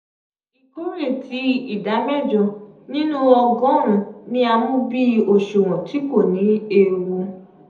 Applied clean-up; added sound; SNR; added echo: none; none; none; reverberation time 0.8 s.